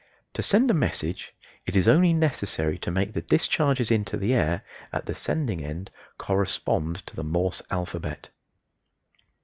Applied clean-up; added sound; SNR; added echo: none; none; none; none.